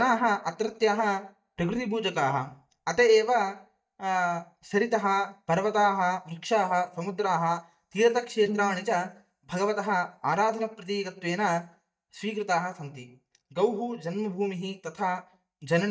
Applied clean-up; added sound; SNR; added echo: neural mask model DeepFilterNet 3.